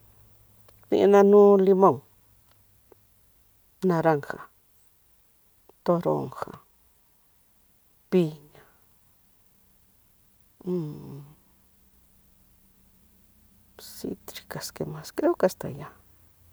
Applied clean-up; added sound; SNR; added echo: none; none; none; none.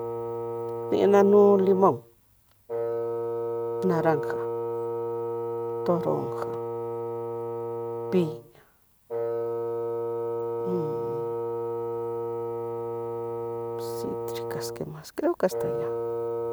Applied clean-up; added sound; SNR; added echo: none; Wind instrument, woodwind instrument; 2 dB; none.